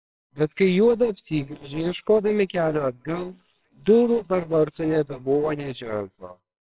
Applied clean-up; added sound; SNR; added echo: neural separator model SepFormer WHAMR!.